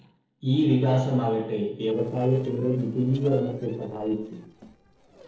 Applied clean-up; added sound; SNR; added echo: neural separator model SepFormer DNS4.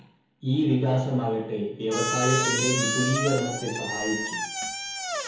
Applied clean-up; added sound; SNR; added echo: none; Squeak; 3 dB; reverberation time 2.0 s.